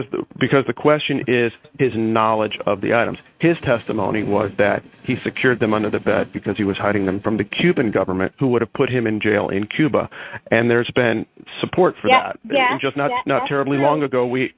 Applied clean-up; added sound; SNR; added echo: neural mask model RNNoise.